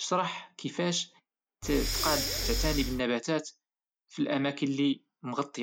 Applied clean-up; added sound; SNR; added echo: none; Breathing; -1 dB; none.